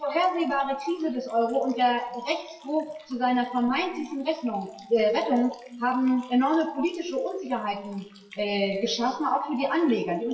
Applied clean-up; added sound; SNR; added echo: classical method WPE with log-MMSE.